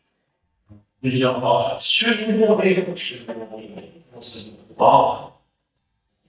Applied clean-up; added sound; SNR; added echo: neural mask model DeepFilterNet 3.